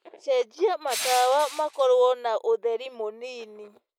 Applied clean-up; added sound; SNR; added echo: none; Crushing; 11 dB; none.